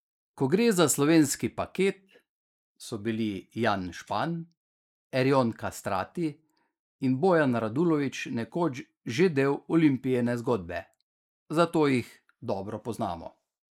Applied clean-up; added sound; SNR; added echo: neural mask model Resemble Enhance denoiser.